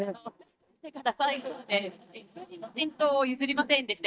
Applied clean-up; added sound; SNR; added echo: neural mask model DeepFilterNet 3.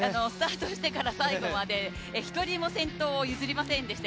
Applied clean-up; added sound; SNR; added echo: none; none; none; none.